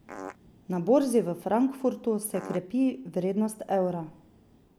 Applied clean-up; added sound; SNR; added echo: none; Fart; 12 dB; none.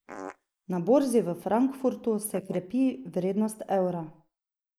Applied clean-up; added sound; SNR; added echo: neural mask model Resemble Enhance denoiser.